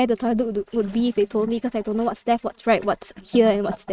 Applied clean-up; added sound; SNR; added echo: neural mask model RNNoise.